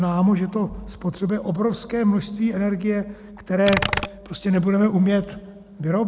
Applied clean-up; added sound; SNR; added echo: none; Computer keyboard; 6 dB; none.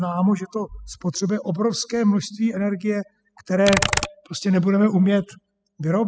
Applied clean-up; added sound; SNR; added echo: classical method spectral subtraction.